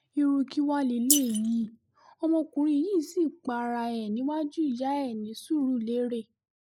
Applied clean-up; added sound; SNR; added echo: neural mask model Resemble Enhance denoiser.